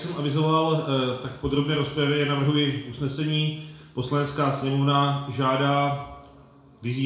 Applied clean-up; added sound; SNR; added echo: none; none; none; reverberation time 0.6 s.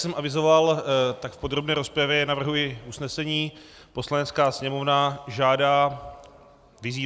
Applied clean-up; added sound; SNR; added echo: none; none; none; none.